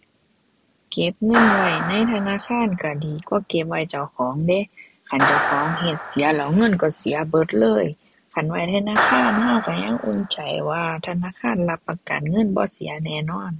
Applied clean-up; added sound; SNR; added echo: none; Clapping; 5 dB; none.